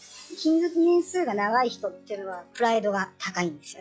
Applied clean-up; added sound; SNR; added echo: classical method log-MMSE.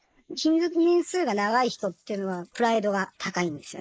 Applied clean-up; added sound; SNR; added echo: neural mask model Resemble Enhance denoiser.